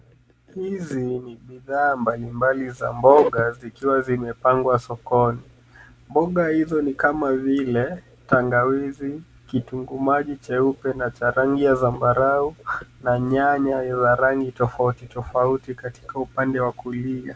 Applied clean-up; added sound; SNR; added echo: none; none; none; none.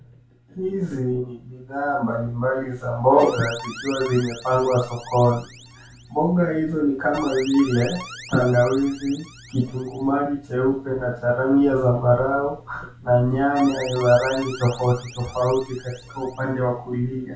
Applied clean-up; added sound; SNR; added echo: none; Alarm; 17 dB; reverberation time 0.3 s.